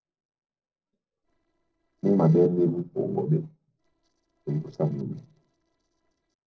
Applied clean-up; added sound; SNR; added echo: neural separator model SepFormer DNS4.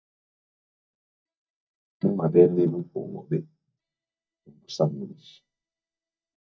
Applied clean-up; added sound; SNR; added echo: neural mask model DeepFilterNet 3.